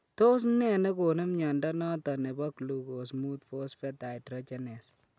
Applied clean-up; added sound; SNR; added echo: none; none; none; none.